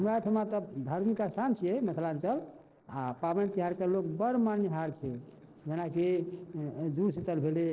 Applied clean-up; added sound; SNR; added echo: neural separator model SepFormer DNS4.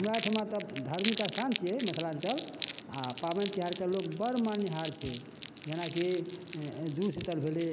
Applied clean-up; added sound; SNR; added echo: none; Crumpling, crinkling; 1 dB; none.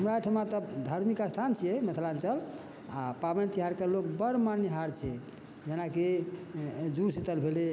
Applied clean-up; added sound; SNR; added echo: none; none; none; none.